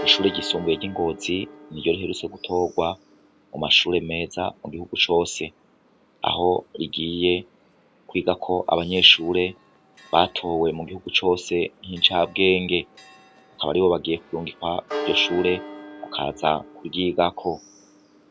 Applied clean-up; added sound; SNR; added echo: none; Church bell; 17 dB; none.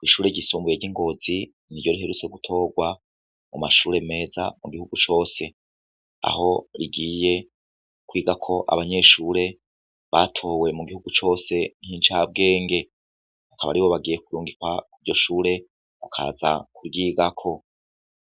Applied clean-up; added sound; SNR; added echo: none; none; none; none.